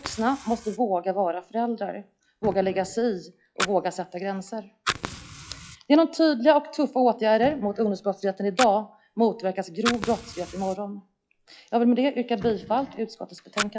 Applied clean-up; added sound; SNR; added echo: classical method log-MMSE.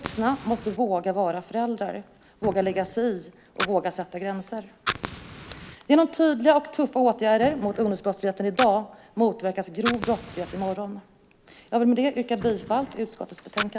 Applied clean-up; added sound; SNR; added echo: none; Fire; 12 dB; none.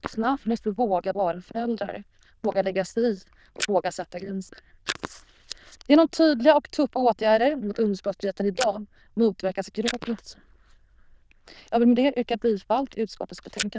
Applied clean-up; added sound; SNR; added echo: neural diffusion model UNIVERSE++.